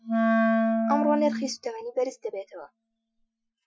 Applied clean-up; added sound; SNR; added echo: classical method Wiener filter.